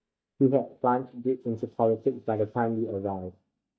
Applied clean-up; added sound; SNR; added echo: neural mask model DeepFilterNet 3.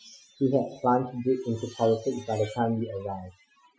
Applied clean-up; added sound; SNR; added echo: classical method Wiener filter.